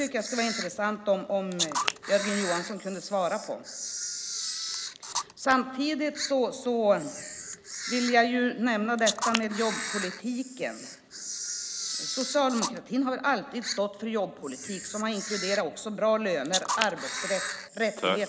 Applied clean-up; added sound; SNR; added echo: none; Camera; 6 dB; none.